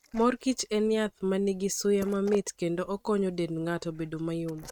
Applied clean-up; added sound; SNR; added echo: neural mask model RNNoise.